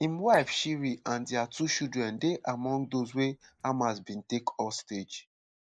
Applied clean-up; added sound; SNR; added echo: neural mask model Resemble Enhance denoiser.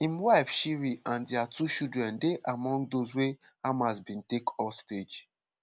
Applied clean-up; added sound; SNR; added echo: none; none; none; none.